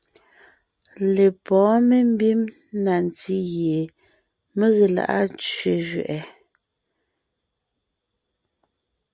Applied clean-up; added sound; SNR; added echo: none; none; none; none.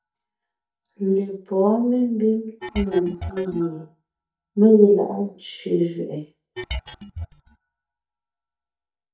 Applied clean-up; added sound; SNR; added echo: neural mask model DeepFilterNet 3.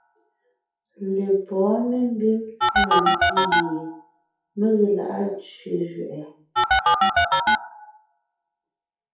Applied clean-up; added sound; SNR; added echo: classical method WPE with log-MMSE.